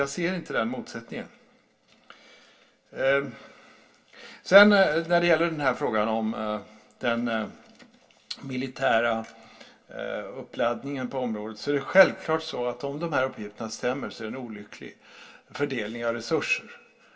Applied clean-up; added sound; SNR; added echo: none; none; none; reverberation time 0.2 s.